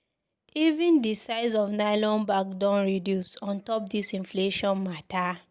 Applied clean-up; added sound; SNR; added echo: none; none; none; none.